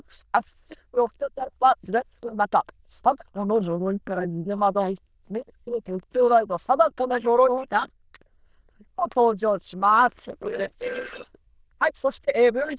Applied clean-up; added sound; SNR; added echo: neural diffusion model UNIVERSE++.